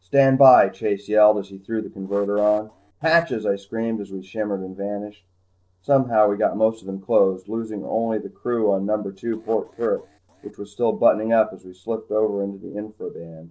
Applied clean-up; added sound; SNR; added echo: neural separator model SepFormer DNS4.